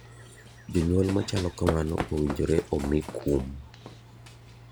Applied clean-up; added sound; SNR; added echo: none; Run; 10 dB; none.